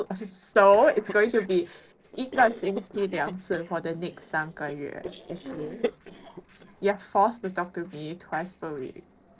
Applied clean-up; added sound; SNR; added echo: neural separator model SepFormer DNS4.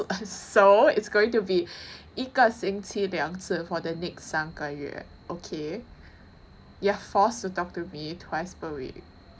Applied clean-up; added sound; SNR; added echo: none; none; none; none.